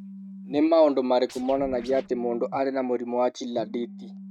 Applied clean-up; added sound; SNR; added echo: neural mask model RNNoise.